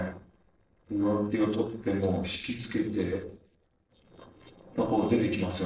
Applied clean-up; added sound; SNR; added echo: neural separator model SepFormer DNS4.